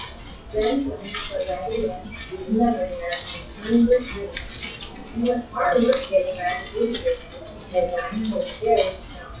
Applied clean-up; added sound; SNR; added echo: classical method WPE with log-MMSE.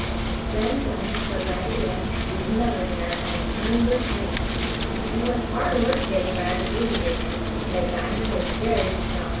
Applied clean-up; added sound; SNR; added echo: none; Wind; -2 dB; reverberation time 0.6 s.